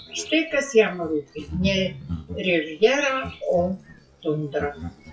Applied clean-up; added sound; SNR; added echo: classical method WPE with log-MMSE.